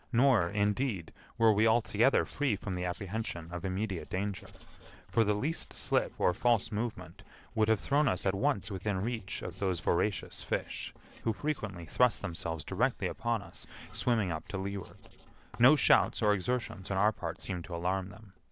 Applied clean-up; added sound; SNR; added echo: neural separator model SepFormer DNS4.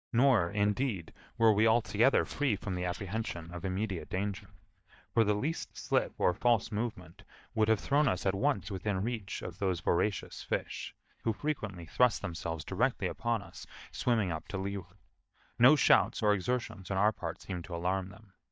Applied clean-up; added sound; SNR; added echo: neural mask model DeepFilterNet 3.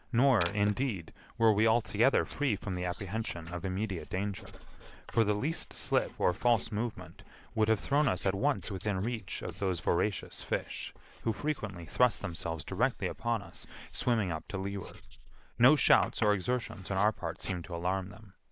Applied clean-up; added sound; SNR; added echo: neural mask model Resemble Enhance denoiser.